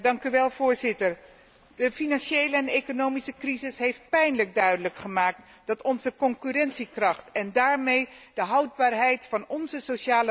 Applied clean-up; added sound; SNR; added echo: none; none; none; none.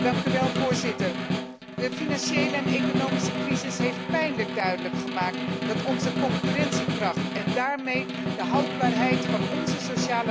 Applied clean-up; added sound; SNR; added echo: none; Snare drum; -3 dB; none.